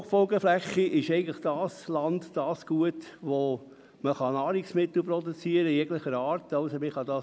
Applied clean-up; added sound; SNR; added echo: none; none; none; none.